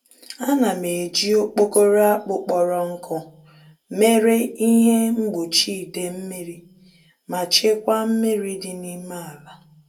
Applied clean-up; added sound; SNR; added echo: none; none; none; reverberation time 0.2 s.